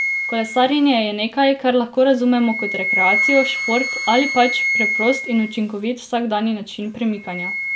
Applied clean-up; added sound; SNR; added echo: none; Wind instrument, woodwind instrument; 5 dB; none.